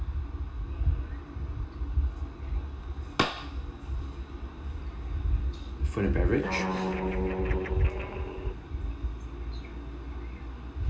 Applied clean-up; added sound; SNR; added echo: none; Guitar; 1 dB; reverberation time 0.2 s.